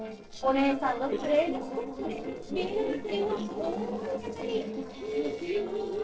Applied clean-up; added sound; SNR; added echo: neural separator model SepFormer DNS4.